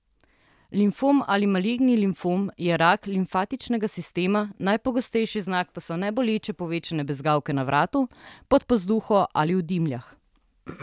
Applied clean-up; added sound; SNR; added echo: none; none; none; none.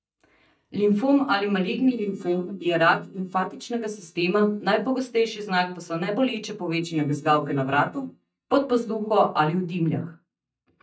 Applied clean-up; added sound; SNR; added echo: neural mask model DeepFilterNet 3.